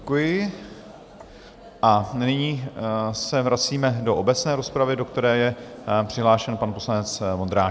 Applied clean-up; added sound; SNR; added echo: none; none; none; none.